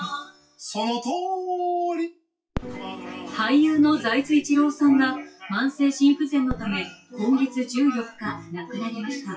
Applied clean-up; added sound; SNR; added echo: classical method WPE with log-MMSE.